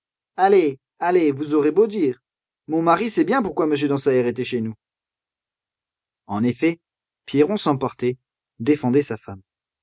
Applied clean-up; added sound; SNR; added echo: none; none; none; none.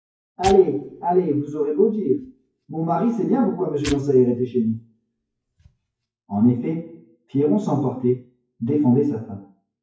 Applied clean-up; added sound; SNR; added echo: classical method WPE with log-MMSE.